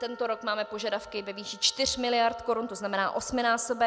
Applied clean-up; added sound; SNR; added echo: none; Wind instrument, woodwind instrument; 19 dB; none.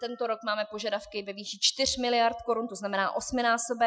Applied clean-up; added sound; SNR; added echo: classical method Wiener filter.